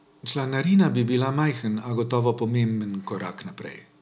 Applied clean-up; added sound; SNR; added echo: none; none; none; none.